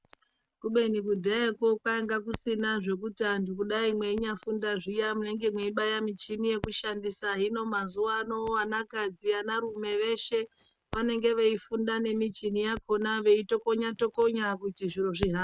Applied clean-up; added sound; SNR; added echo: neural mask model RNNoise.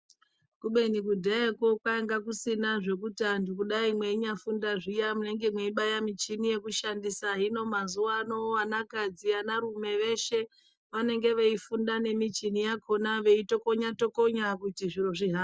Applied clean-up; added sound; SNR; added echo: none; none; none; none.